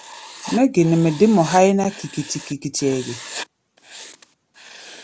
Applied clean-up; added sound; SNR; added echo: none; Writing; 16 dB; none.